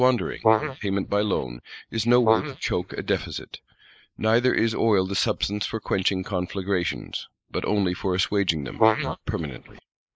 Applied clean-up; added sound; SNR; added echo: neural mask model Resemble Enhance denoiser.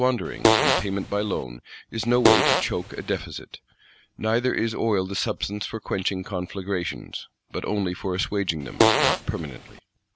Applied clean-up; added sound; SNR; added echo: none; Fart; -4 dB; none.